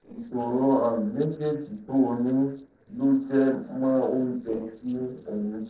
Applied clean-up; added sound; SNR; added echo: neural separator model SepFormer DNS4.